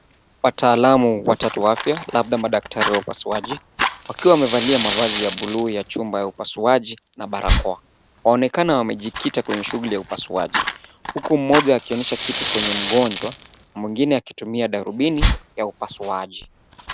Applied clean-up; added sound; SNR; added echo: none; Fire; 6 dB; none.